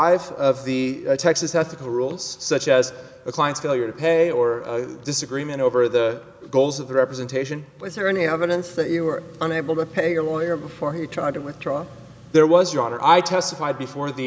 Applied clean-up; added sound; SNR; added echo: none; none; none; none.